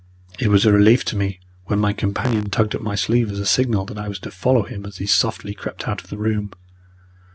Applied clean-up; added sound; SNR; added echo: none; Fart; 11 dB; none.